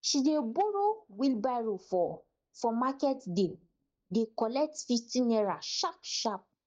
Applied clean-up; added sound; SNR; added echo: neural mask model DeepFilterNet 3.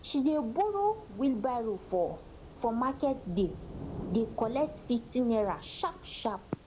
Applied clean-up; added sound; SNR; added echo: none; Thunder / Rain; 15 dB; none.